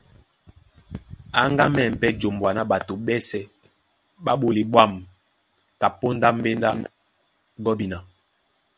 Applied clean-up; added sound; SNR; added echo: none; none; none; none.